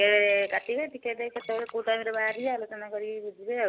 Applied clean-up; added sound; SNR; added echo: none; Coin (dropping); 20 dB; none.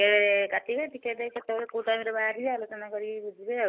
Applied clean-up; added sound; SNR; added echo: neural mask model Resemble Enhance denoiser.